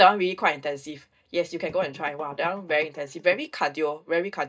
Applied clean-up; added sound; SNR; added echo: neural mask model DeepFilterNet 3.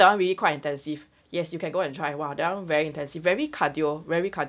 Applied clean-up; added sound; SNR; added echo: none; none; none; none.